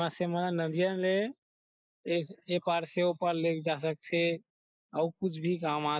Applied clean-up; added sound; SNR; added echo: neural mask model Resemble Enhance denoiser.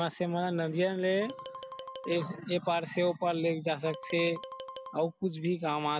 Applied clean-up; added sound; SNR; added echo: none; Marimba, xylophone; 13 dB; none.